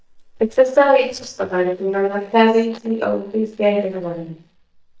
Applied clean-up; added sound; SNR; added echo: neural mask model DeepFilterNet 3.